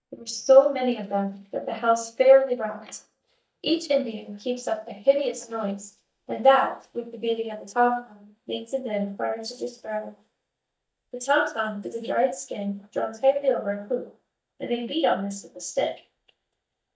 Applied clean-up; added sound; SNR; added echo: neural mask model DeepFilterNet 3.